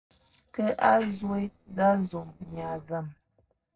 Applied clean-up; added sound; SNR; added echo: neural separator model SepFormer DNS4.